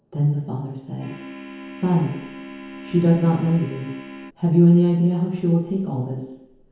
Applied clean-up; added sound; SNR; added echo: none; Organ; 15 dB; reverberation time 1.0 s.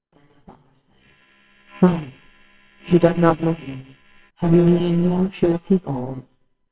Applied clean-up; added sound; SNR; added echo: neural separator model SepFormer WHAMR!.